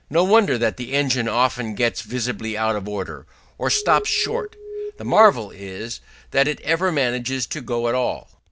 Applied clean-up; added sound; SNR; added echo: none; Alarm; 9 dB; none.